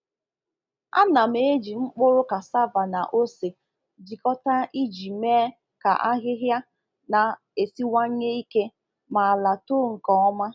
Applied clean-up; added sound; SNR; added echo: none; none; none; none.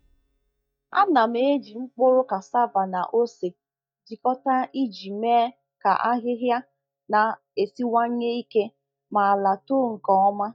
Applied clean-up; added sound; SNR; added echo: neural mask model DeepFilterNet 3.